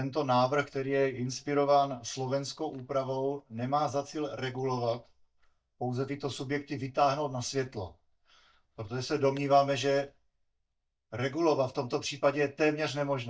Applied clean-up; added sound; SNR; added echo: neural mask model DeepFilterNet 3.